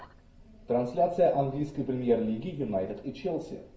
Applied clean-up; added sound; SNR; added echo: none; none; none; reverberation time 0.4 s.